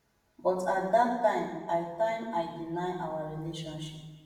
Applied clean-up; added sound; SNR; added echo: none; none; none; reverberation time 1.1 s.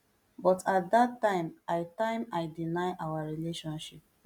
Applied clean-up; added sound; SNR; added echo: none; none; none; none.